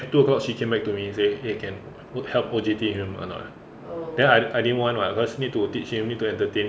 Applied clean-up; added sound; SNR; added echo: none; none; none; none.